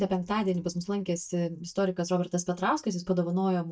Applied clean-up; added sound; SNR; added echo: neural mask model DeepFilterNet 3.